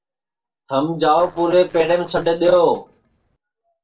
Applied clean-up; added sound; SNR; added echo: neural separator model SepFormer DNS4.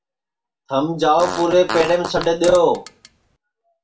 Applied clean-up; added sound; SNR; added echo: none; Fart; 12 dB; reverberation time 0.2 s.